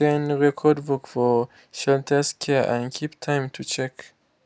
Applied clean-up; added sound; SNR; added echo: none; none; none; none.